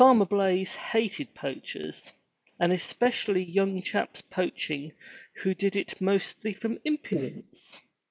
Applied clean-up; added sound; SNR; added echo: neural mask model Resemble Enhance denoiser.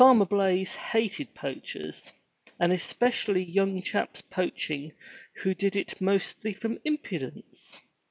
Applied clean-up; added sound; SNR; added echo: none; none; none; none.